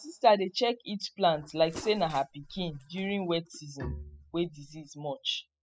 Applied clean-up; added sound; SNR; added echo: classical method spectral subtraction.